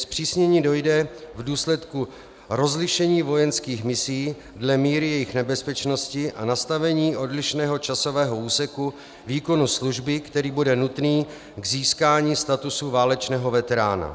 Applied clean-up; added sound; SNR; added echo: none; none; none; none.